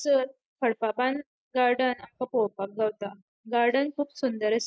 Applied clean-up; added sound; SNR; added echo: neural mask model Resemble Enhance denoiser.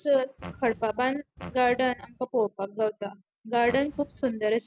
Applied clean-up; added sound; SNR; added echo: none; Fart; 17 dB; none.